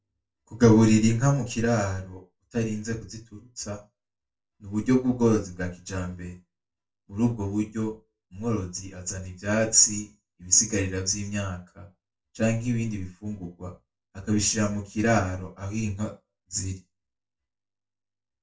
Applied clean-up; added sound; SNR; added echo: none; none; none; reverberation time 0.2 s.